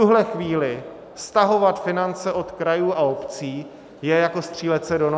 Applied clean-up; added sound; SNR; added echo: none; none; none; none.